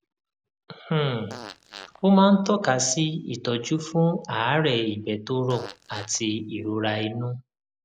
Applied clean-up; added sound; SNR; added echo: none; Fart; 19 dB; none.